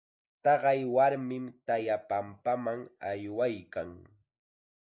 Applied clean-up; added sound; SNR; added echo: neural mask model Resemble Enhance denoiser.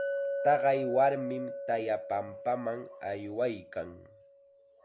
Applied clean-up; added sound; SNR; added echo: none; Chink, clink; 6 dB; none.